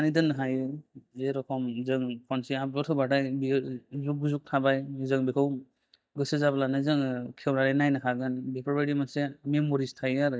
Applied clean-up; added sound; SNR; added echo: neural mask model DeepFilterNet 3.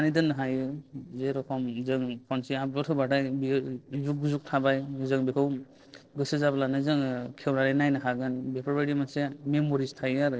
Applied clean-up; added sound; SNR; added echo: neural separator model SepFormer DNS4.